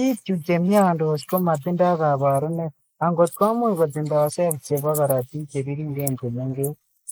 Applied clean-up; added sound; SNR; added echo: neural mask model Resemble Enhance denoiser.